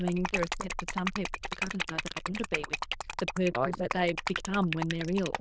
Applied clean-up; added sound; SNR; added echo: neural diffusion model UNIVERSE++.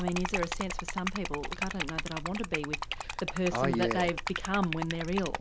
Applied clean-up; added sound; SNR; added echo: none; Liquid; 3 dB; none.